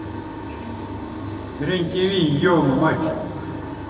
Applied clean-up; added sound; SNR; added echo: neural separator model SepFormer DNS4.